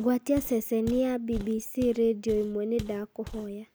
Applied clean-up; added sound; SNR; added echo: none; Walk, footsteps; 15 dB; none.